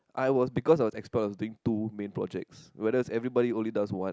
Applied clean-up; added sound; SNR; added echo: none; none; none; none.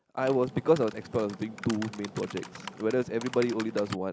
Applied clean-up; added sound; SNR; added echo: none; Typing; 14 dB; none.